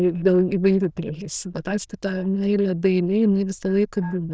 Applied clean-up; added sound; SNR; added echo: neural diffusion model UNIVERSE++.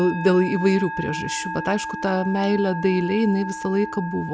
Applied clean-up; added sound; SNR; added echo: none; Musical instrument; 9 dB; none.